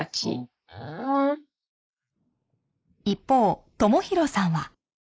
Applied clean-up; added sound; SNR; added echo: neural mask model Resemble Enhance denoiser.